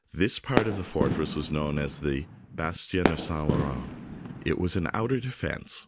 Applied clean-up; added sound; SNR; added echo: none; Fireworks; 2 dB; none.